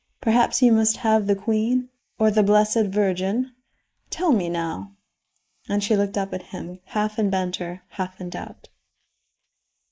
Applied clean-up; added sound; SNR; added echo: neural mask model Resemble Enhance denoiser.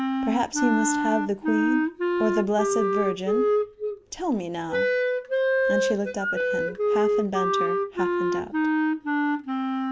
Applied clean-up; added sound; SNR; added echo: none; Wind instrument, woodwind instrument; -5 dB; none.